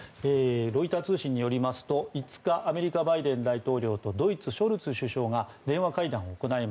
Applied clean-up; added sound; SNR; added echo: none; none; none; none.